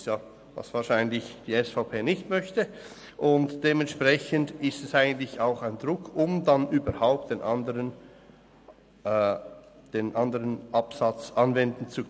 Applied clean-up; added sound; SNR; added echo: none; none; none; none.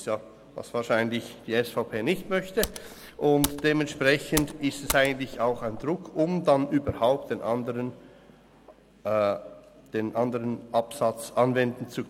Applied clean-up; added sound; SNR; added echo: none; Computer keyboard; 10 dB; none.